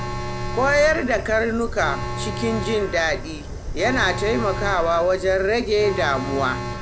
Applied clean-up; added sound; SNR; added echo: none; Alarm + Fire; 6 dB; none.